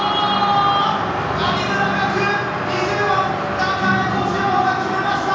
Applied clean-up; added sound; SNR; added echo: none; Wind; 18 dB; reverberation time 1.3 s.